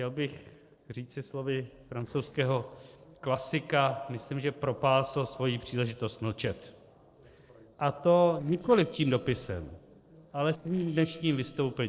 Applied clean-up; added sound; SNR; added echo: neural separator model SepFormer DNS4.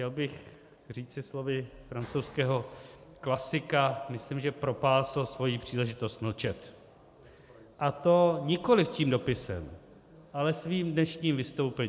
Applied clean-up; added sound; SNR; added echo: none; none; none; none.